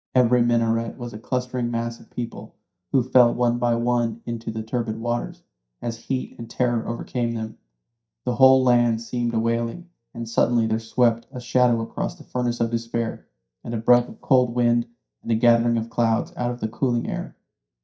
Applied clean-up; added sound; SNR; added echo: neural mask model DeepFilterNet 3.